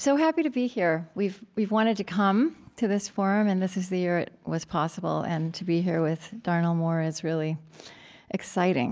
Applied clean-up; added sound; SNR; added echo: none; none; none; none.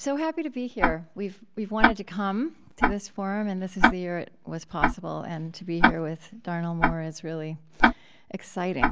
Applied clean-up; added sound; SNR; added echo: none; Tick-tock; -3 dB; none.